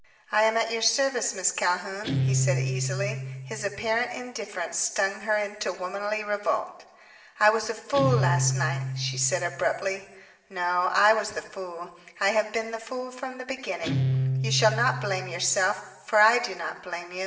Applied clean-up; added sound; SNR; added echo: none; Guitar; 5 dB; reverberation time 1.0 s.